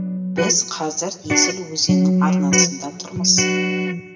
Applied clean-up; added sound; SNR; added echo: none; Electric guitar; -2 dB; reverberation time 0.9 s.